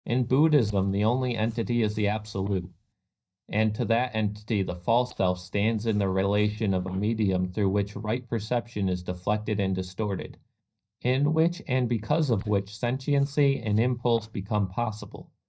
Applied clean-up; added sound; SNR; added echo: neural mask model DeepFilterNet 3.